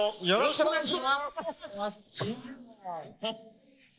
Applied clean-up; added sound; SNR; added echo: neural mask model Resemble Enhance denoiser.